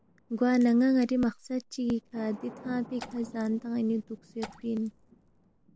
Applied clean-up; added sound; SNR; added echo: none; Thunder + Raindrop / Splash, splatter; 20 dB; none.